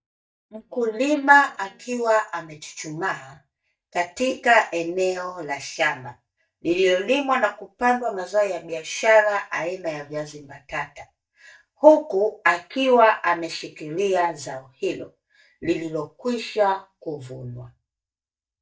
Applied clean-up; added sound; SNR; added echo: neural mask model DeepFilterNet 3.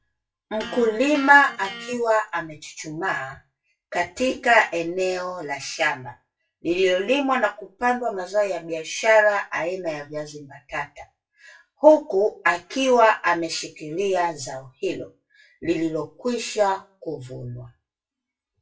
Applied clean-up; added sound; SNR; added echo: classical method WPE with log-MMSE.